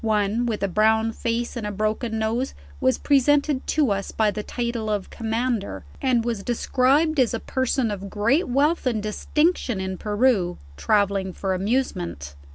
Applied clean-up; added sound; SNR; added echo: none; none; none; none.